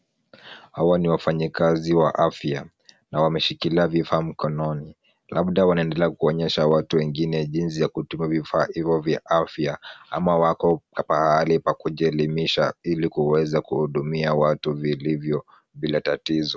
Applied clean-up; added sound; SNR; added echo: none; none; none; none.